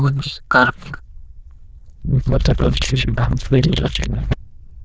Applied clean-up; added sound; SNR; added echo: neural diffusion model UNIVERSE++.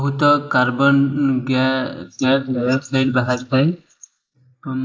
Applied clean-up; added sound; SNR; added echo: neural mask model Resemble Enhance denoiser.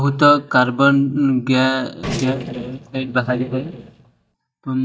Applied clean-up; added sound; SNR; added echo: neural mask model DeepFilterNet 3.